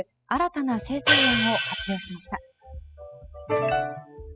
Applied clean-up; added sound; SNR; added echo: classical method spectral subtraction.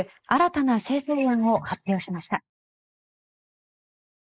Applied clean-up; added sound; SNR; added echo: neural mask model Resemble Enhance denoiser.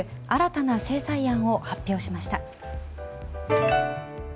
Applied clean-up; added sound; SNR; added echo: none; none; none; none.